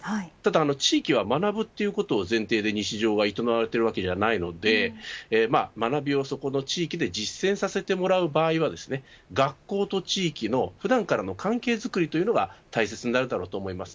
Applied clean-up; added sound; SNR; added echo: none; none; none; none.